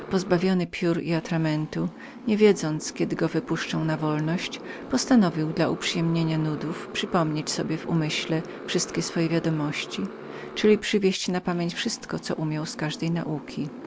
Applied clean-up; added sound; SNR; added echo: none; Motorcycle; 14 dB; none.